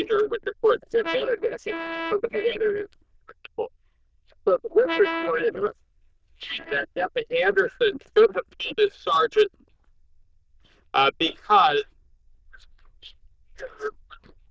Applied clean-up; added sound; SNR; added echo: neural diffusion model UNIVERSE++.